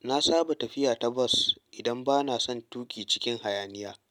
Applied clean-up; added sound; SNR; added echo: none; none; none; none.